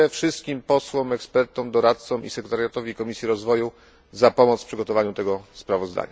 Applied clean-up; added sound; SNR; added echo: none; none; none; none.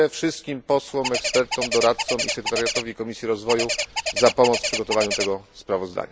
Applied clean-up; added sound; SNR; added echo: none; Bird; 3 dB; none.